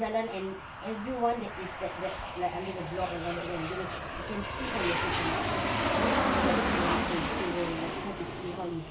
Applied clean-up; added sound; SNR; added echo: none; Aircraft; -3 dB; none.